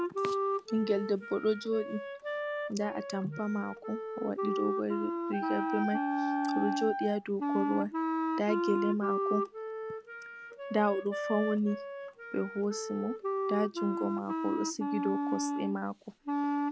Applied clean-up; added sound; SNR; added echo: none; Wind instrument, woodwind instrument + Wind instrument, woodwind instrument; 0 dB; none.